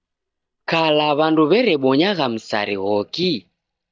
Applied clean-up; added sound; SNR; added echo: neural mask model DeepFilterNet 3.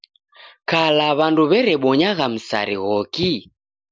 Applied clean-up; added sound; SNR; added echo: none; none; none; none.